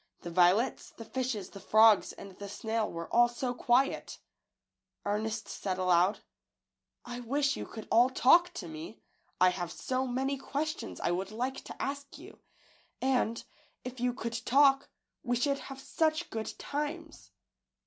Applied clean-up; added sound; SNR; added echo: none; none; none; none.